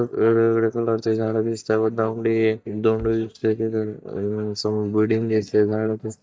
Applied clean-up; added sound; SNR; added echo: neural mask model DeepFilterNet 3.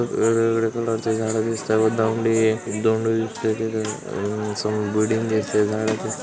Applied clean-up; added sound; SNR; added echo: none; none; none; none.